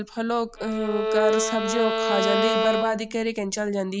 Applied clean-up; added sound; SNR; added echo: none; Bowed string instrument; 0 dB; none.